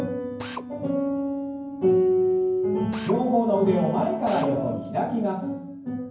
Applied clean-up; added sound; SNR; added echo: none; Drill; 15 dB; reverberation time 0.9 s.